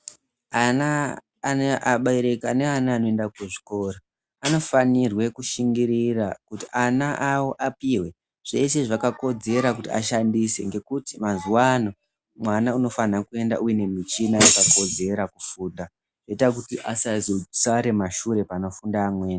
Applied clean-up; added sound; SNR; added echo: none; none; none; none.